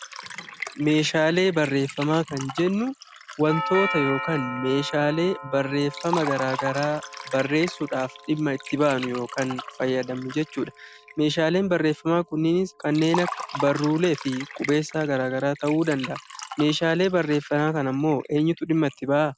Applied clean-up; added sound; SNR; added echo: none; Doorbell + Liquid; 12 dB; none.